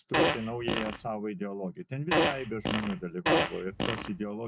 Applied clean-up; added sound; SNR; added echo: none; Fart; -5 dB; none.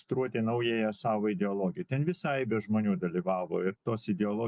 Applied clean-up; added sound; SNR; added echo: none; none; none; none.